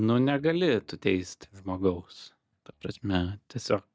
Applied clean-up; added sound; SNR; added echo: neural mask model DeepFilterNet 3.